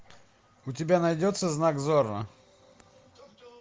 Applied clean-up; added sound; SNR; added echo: none; none; none; none.